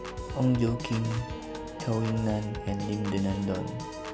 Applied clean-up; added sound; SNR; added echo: none; Piano / Organ; 8 dB; none.